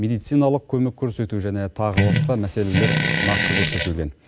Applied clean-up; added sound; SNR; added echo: none; Fart; -3 dB; none.